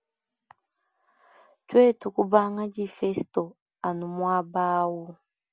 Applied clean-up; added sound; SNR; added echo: none; none; none; none.